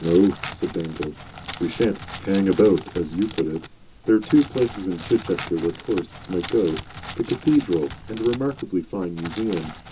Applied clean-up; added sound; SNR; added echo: none; Crackle; 14 dB; reverberation time 0.2 s.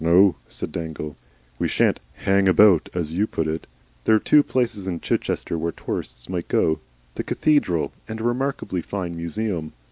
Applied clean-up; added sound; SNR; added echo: none; none; none; none.